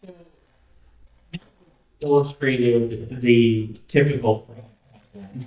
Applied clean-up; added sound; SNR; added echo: neural mask model DeepFilterNet 3.